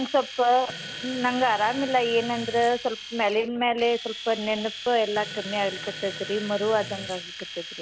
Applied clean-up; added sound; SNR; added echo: none; Fart + Domestic sounds, home sounds; 11 dB; none.